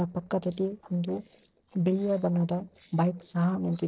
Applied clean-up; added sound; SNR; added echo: neural separator model SepFormer DNS4.